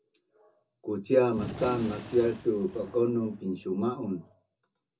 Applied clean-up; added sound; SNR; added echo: none; Gunshot, gunfire; 13 dB; reverberation time 0.2 s.